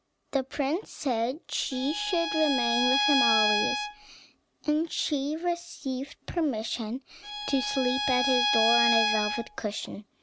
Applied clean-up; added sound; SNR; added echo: none; Bowed string instrument; -2 dB; none.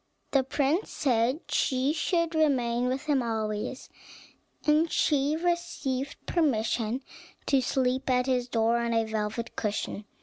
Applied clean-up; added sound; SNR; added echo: none; none; none; none.